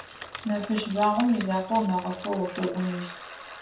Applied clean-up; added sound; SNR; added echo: none; Bicycle; 13 dB; reverberation time 0.3 s.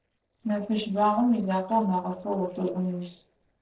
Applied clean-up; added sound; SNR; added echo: neural separator model SepFormer DNS4.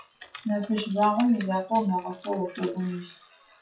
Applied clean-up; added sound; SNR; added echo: classical method WPE with log-MMSE.